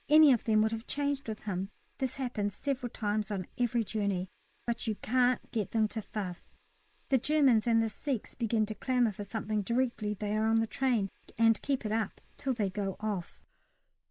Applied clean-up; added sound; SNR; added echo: neural mask model Resemble Enhance denoiser.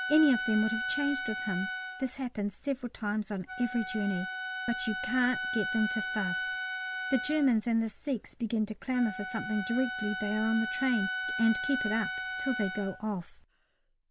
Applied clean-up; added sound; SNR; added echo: none; Wind instrument, woodwind instrument; 5 dB; none.